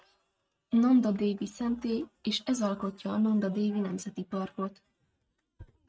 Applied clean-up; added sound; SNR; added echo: neural mask model RNNoise.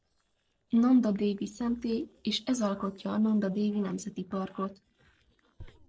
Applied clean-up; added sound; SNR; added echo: neural separator model SepFormer DNS4.